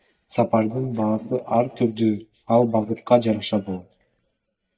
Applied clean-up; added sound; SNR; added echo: neural mask model DeepFilterNet 3.